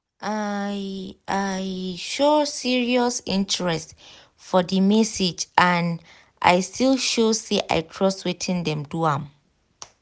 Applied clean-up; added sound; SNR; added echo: none; none; none; none.